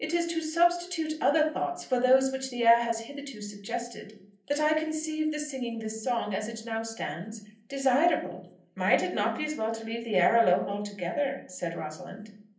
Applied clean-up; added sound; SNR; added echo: none; none; none; reverberation time 0.6 s.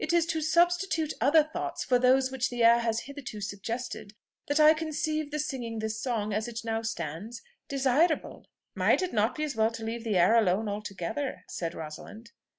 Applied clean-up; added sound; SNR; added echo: none; none; none; none.